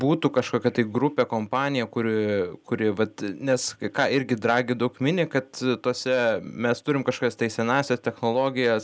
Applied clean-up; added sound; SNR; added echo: none; none; none; none.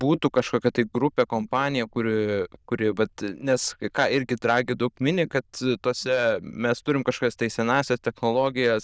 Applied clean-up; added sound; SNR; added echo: neural diffusion model UNIVERSE++.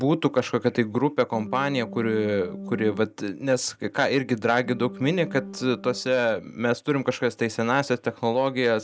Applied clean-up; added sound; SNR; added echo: neural mask model DeepFilterNet 3.